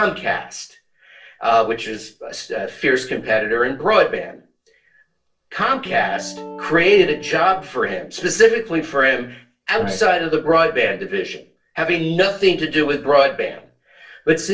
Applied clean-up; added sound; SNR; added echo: neural separator model SepFormer DNS4.